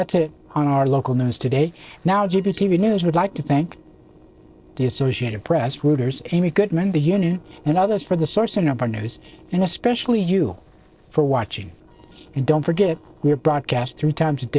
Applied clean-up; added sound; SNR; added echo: neural separator model SepFormer DNS4.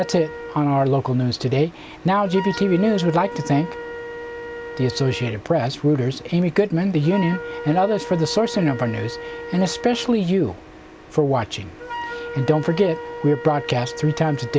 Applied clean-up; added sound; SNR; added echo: none; Wind instrument, woodwind instrument; 13 dB; none.